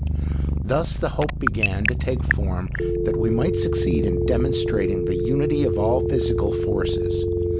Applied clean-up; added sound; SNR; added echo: none; Telephone + Purr; -4 dB; none.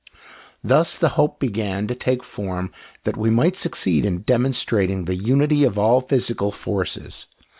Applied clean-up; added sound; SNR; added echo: none; none; none; none.